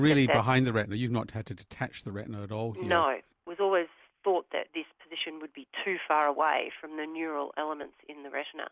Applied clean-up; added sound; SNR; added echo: none; none; none; none.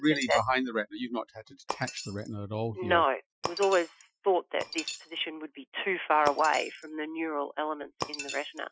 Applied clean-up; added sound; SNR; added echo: classical method Wiener filter.